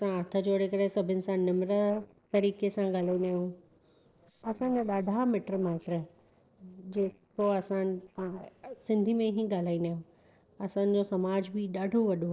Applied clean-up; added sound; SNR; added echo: neural separator model SepFormer DNS4.